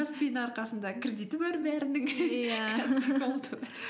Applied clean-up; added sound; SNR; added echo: none; none; none; none.